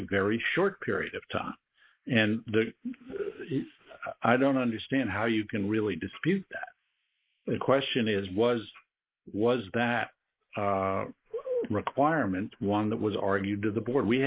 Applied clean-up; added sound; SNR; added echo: neural mask model Resemble Enhance denoiser.